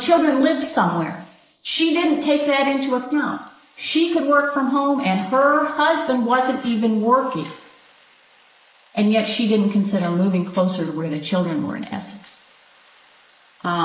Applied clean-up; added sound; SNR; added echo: neural mask model Resemble Enhance denoiser.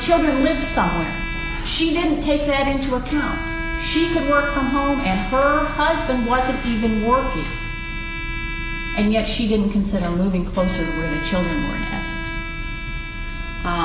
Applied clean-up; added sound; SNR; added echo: none; Bowed string instrument; 11 dB; none.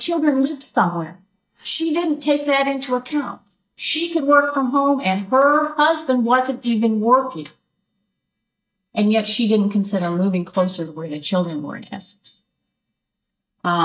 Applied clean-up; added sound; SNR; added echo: neural mask model DeepFilterNet 3.